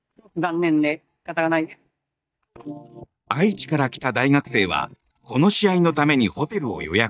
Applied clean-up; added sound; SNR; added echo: neural mask model DeepFilterNet 3.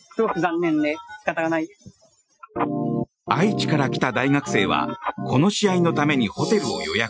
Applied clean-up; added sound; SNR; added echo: classical method Wiener filter.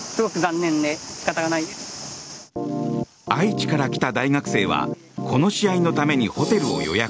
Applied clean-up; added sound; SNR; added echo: none; none; none; none.